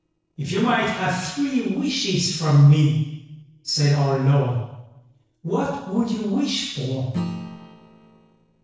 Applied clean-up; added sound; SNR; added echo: neural separator model SepFormer DNS4.